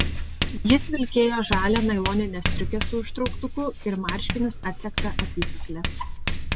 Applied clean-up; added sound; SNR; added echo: none; Writing; 1 dB; none.